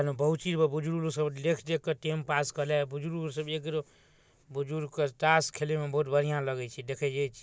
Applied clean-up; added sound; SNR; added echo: none; none; none; none.